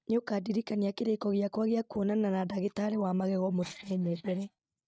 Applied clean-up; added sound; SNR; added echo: neural mask model DeepFilterNet 3.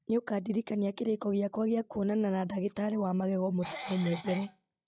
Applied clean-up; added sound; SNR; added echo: classical method log-MMSE.